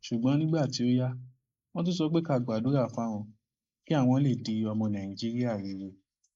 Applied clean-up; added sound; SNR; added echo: neural mask model Resemble Enhance denoiser.